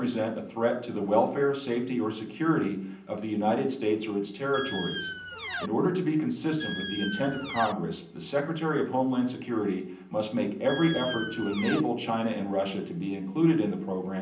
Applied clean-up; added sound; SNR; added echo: none; Squeak; 6 dB; reverberation time 0.6 s.